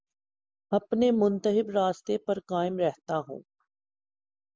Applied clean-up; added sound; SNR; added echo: none; none; none; none.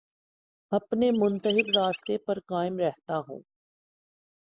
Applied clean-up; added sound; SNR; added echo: neural mask model Resemble Enhance denoiser.